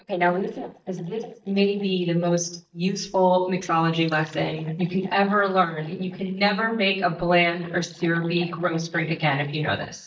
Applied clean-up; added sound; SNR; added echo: neural mask model DeepFilterNet 3.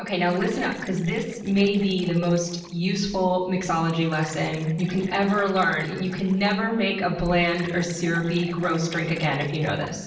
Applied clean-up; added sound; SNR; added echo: neural separator model SepFormer DNS4.